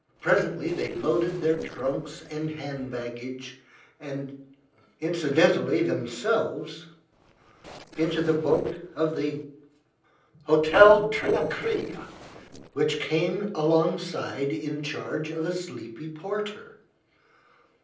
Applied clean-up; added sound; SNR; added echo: neural separator model SepFormer DNS4.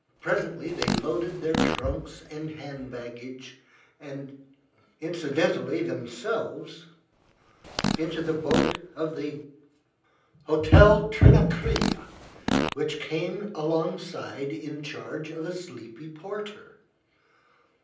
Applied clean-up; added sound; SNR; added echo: none; Fart; 4 dB; reverberation time 0.6 s.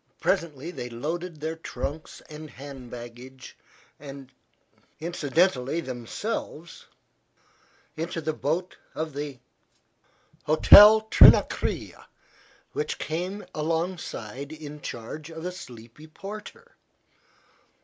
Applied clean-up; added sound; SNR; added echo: none; none; none; none.